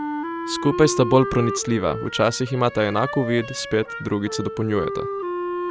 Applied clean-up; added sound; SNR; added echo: none; Wind instrument, woodwind instrument; 7 dB; none.